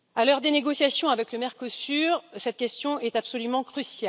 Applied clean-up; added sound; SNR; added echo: none; none; none; none.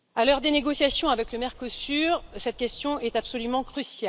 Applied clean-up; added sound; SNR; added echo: none; Bird vocalization, bird call, bird song; 18 dB; none.